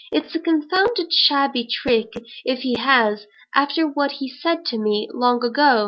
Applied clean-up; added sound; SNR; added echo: none; none; none; none.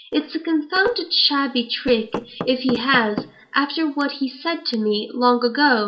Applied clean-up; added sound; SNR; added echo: none; Knock / Wood; 13 dB; reverberation time 0.4 s.